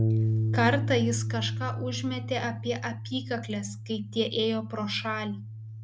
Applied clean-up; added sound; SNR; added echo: none; Bass guitar; 1 dB; none.